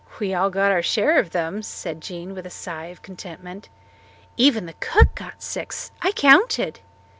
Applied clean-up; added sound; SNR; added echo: none; none; none; none.